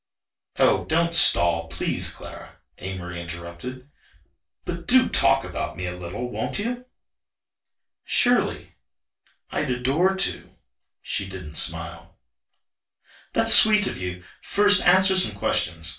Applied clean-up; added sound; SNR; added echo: none; none; none; reverberation time 0.2 s.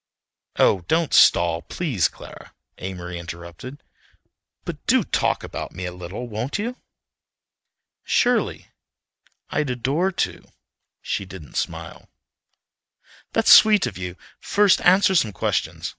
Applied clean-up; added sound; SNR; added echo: none; none; none; none.